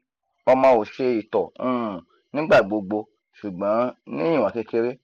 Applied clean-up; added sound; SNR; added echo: none; none; none; none.